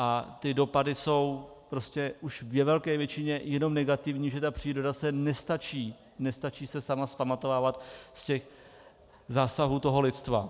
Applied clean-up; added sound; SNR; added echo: none; none; none; none.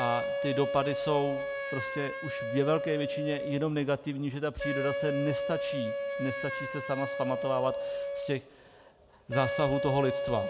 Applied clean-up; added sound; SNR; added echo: none; Wind instrument, woodwind instrument; 2 dB; none.